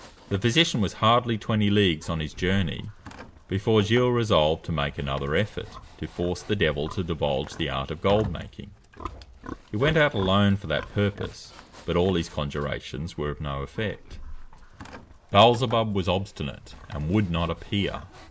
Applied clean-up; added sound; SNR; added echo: none; Livestock, farm animals, working animals; 17 dB; none.